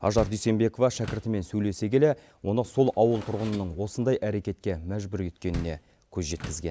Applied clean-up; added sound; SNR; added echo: none; Door; 16 dB; none.